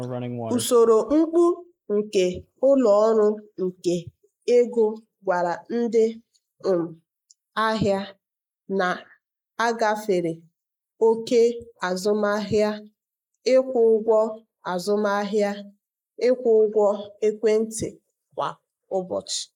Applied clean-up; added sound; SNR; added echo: neural mask model Resemble Enhance denoiser.